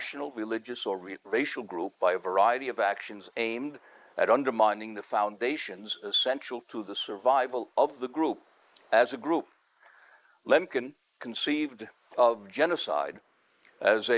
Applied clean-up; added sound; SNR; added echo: neural mask model Resemble Enhance denoiser.